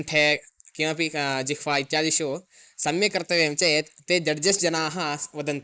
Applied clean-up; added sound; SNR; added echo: neural mask model Resemble Enhance denoiser.